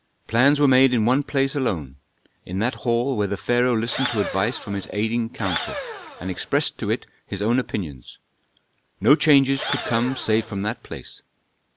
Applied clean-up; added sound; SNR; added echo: none; Engine / Drill; 8 dB; none.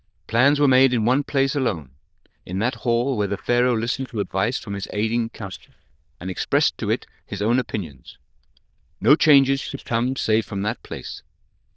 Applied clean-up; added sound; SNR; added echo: neural diffusion model UNIVERSE++.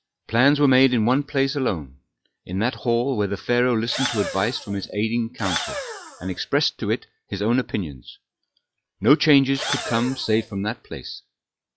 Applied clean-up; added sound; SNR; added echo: classical method log-MMSE.